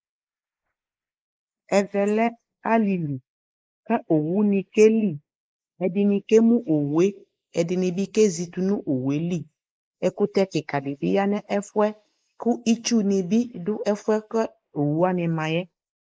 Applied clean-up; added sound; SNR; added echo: neural mask model Resemble Enhance denoiser.